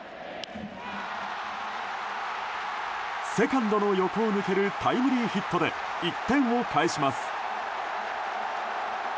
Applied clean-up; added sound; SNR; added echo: none; none; none; none.